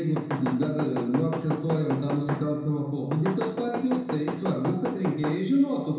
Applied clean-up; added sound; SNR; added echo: none; Knock / Wood; 7 dB; reverberation time 1.0 s.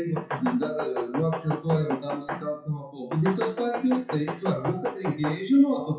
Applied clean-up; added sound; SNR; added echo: classical method WPE with log-MMSE.